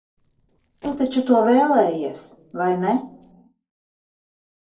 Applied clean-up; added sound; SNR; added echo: neural separator model SepFormer DNS4.